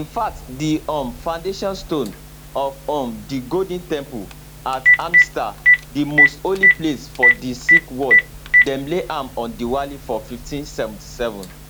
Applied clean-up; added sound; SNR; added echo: none; Telephone; -5 dB; none.